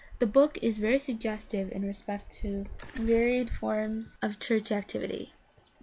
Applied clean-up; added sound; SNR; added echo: none; none; none; none.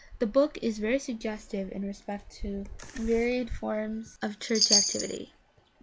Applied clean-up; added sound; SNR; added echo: none; Chime; -3 dB; none.